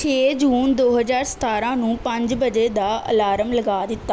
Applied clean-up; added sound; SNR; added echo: none; none; none; none.